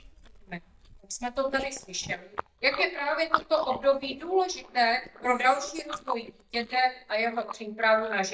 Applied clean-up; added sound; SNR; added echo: neural mask model DeepFilterNet 3.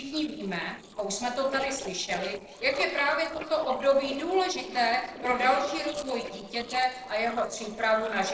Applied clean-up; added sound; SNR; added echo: neural separator model SepFormer DNS4.